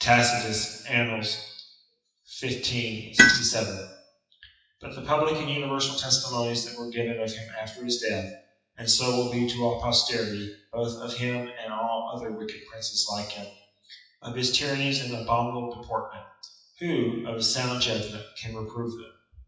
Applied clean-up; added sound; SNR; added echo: classical method WPE with log-MMSE.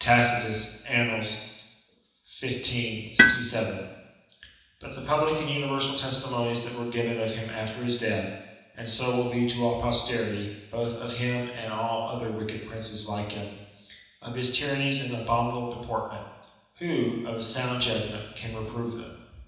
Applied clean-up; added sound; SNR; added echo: none; Tools; -1 dB; reverberation time 1.1 s.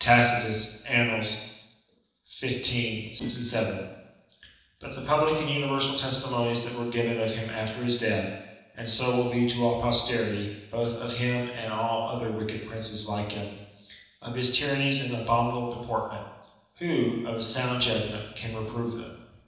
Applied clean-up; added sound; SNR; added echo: neural separator model SepFormer DNS4.